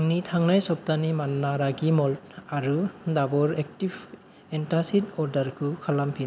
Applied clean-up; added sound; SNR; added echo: none; none; none; none.